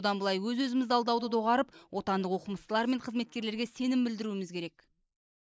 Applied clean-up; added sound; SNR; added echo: neural mask model Resemble Enhance denoiser.